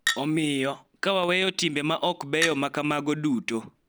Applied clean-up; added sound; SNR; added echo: none; Chink, clink; 10 dB; none.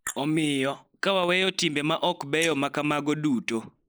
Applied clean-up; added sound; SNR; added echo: neural mask model Resemble Enhance denoiser.